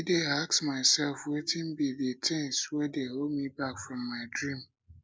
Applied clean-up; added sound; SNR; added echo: none; none; none; none.